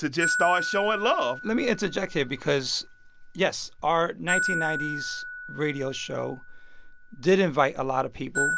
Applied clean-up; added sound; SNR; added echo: none; Glockenspiel; 6 dB; none.